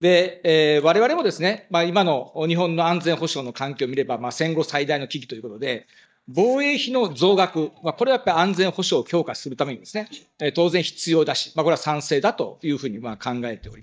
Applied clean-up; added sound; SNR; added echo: neural mask model DeepFilterNet 3.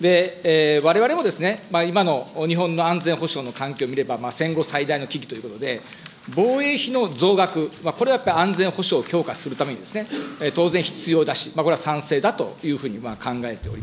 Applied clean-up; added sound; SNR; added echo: none; none; none; none.